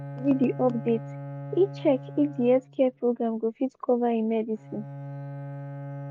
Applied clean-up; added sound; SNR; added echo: none; Bowed string instrument; 12 dB; none.